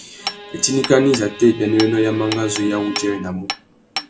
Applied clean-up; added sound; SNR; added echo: none; Bowed string instrument + Hammer; 11 dB; none.